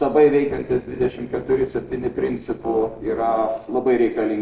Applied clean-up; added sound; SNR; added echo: neural separator model SepFormer DNS4.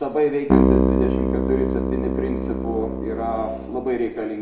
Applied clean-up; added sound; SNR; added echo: none; Keyboard (musical); -4 dB; reverberation time 0.7 s.